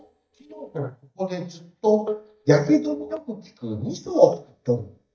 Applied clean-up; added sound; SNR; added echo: neural mask model DeepFilterNet 3.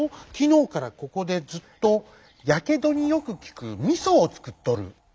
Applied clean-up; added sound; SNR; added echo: none; none; none; none.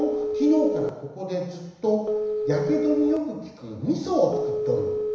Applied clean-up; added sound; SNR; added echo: none; Telephone; 3 dB; reverberation time 1.0 s.